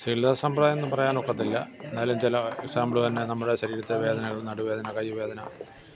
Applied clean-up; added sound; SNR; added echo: none; Walk, footsteps; 18 dB; none.